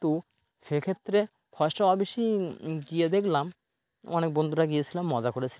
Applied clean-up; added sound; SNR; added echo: none; none; none; none.